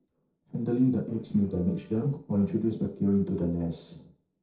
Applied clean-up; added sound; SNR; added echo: neural separator model SepFormer DNS4.